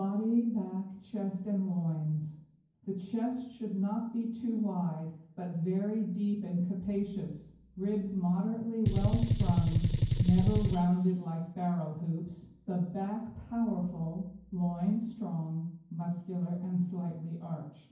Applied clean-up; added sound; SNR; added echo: none; Gunshot, gunfire; -4 dB; reverberation time 0.9 s.